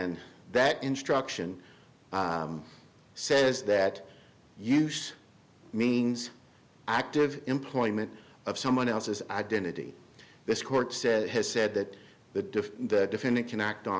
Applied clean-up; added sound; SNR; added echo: none; none; none; none.